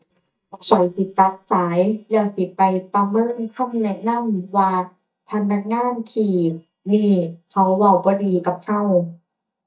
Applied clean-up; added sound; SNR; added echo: neural mask model DeepFilterNet 3.